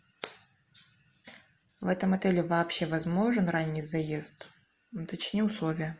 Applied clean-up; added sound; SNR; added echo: none; none; none; none.